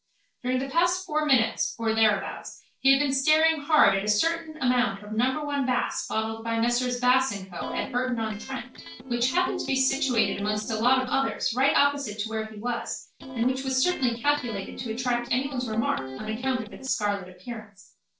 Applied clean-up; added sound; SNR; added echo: neural separator model SepFormer DNS4.